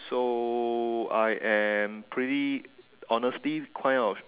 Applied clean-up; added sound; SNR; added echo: none; none; none; none.